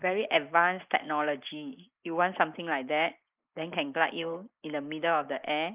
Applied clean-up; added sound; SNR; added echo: neural mask model Resemble Enhance denoiser.